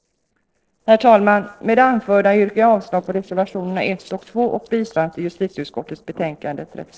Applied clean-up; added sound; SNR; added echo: neural separator model SepFormer DNS4.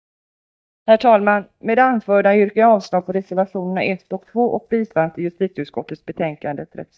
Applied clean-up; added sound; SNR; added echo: neural mask model DeepFilterNet 3.